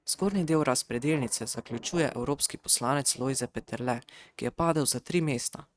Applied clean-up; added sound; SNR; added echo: neural mask model RNNoise.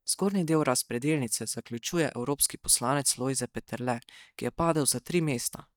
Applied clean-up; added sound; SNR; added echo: neural mask model DeepFilterNet 3.